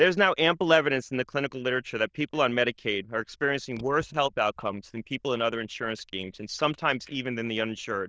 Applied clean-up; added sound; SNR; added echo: neural diffusion model UNIVERSE++.